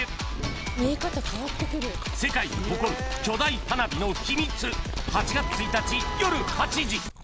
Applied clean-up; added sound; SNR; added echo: none; Chewing, mastication + Wind instrument, woodwind instrument; 11 dB; none.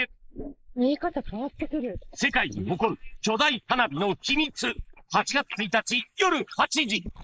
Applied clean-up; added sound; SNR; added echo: neural mask model Resemble Enhance denoiser.